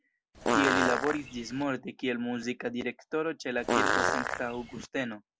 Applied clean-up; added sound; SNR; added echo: none; Fart; -3 dB; none.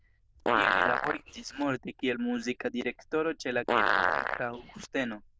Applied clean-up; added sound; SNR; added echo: neural diffusion model UNIVERSE++.